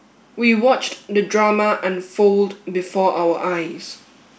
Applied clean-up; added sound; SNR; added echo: none; none; none; none.